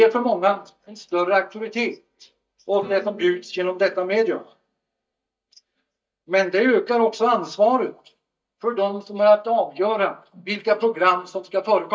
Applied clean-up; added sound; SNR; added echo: neural mask model DeepFilterNet 3.